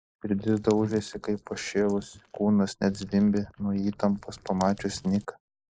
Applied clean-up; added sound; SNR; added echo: neural mask model Resemble Enhance denoiser.